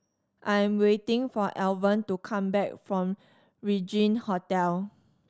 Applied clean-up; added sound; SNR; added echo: none; none; none; none.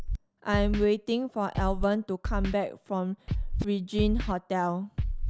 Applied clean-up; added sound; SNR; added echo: none; Scratching (performance technique); 3 dB; none.